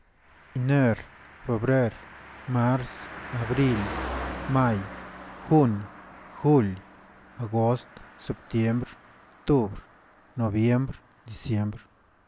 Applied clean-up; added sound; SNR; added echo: none; Car passing by + Camera; 14 dB; none.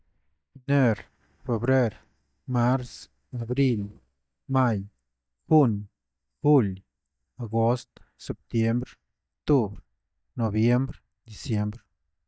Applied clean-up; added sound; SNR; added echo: neural mask model DeepFilterNet 3.